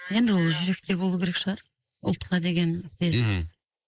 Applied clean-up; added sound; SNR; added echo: neural mask model Resemble Enhance denoiser.